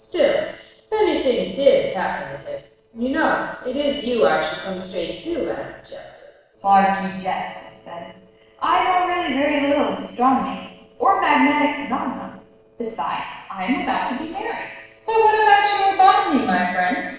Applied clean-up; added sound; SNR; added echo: neural separator model SepFormer DNS4.